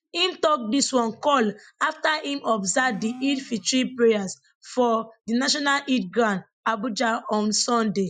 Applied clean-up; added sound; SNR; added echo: classical method Wiener filter.